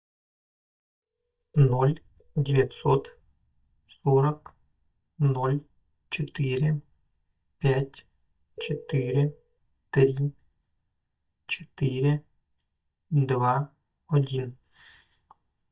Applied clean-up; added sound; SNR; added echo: neural mask model DeepFilterNet 3.